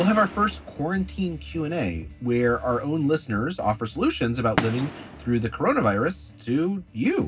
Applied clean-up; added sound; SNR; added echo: none; Fireworks; 14 dB; reverberation time 0.4 s.